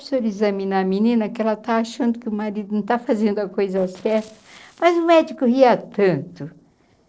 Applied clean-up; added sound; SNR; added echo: neural separator model SepFormer DNS4.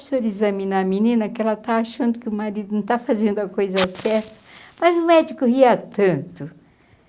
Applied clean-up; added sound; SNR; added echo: none; Fire; 17 dB; none.